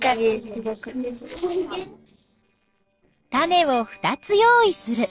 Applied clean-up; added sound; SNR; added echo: neural separator model SepFormer DNS4.